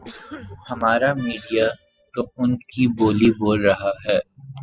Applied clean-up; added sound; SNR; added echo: classical method spectral subtraction.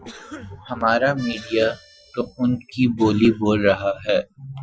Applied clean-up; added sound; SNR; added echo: classical method Wiener filter.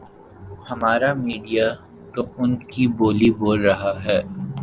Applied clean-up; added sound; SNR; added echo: none; none; none; none.